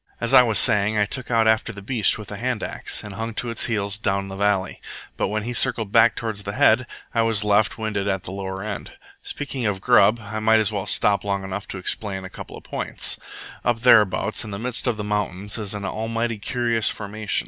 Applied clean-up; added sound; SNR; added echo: none; none; none; none.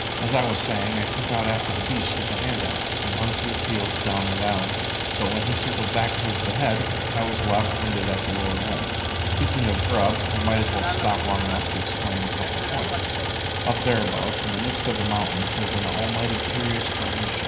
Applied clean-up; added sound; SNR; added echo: none; Idling; -2 dB; reverberation time 0.9 s.